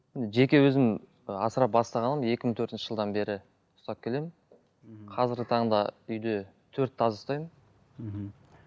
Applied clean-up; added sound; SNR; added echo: none; none; none; none.